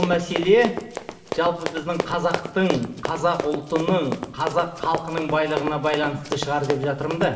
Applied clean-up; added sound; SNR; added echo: none; Run; 8 dB; reverberation time 1.6 s.